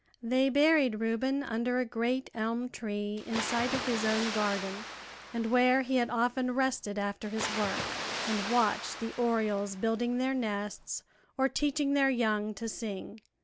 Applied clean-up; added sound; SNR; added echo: none; Water; 11 dB; none.